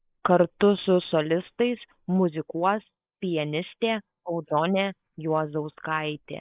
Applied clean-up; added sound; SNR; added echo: neural mask model Resemble Enhance denoiser.